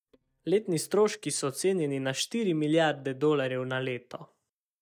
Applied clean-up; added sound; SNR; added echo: neural mask model DeepFilterNet 3.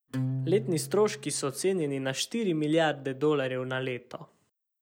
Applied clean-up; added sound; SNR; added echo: none; Acoustic guitar; 8 dB; none.